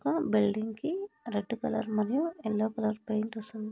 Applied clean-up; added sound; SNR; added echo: none; none; none; none.